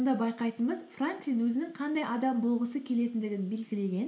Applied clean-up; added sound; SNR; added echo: none; none; none; none.